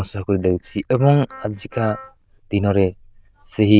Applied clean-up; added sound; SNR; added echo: neural diffusion model UNIVERSE++.